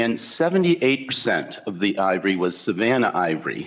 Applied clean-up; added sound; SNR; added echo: neural mask model Resemble Enhance denoiser.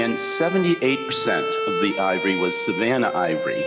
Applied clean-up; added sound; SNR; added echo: none; Bowed string instrument; 4 dB; none.